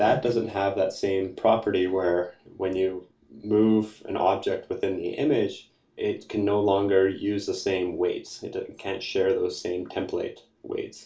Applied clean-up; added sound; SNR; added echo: none; none; none; reverberation time 0.3 s.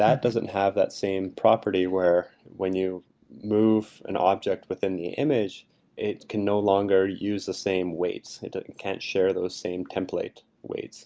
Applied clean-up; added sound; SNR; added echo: none; none; none; none.